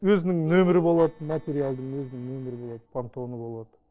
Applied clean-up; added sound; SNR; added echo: neural separator model SepFormer DNS4.